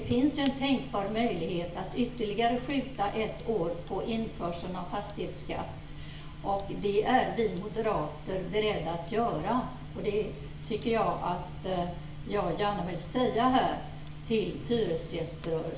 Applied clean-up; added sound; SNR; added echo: none; Fire; 17 dB; reverberation time 0.8 s.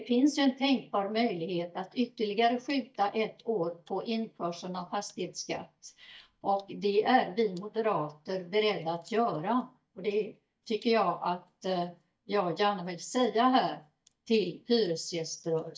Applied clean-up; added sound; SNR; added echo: neural mask model DeepFilterNet 3.